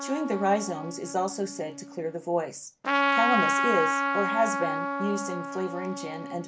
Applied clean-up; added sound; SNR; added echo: none; Trumpet; 0 dB; none.